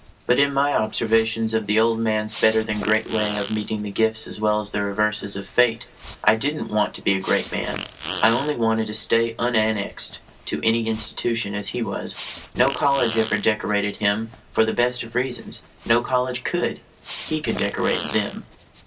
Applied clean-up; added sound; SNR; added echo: none; Fart; 15 dB; none.